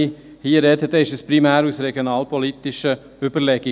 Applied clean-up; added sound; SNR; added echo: none; none; none; none.